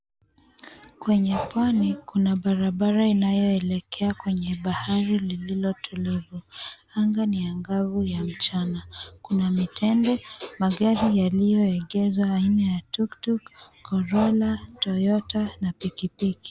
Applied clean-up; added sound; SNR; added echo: none; Breathing; 16 dB; none.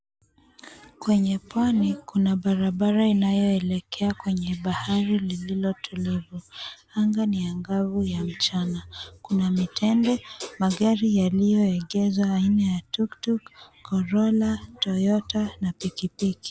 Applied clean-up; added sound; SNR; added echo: none; none; none; none.